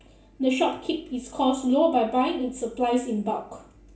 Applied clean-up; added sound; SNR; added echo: none; none; none; reverberation time 0.3 s.